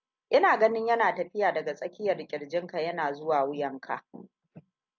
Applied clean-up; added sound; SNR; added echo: none; none; none; none.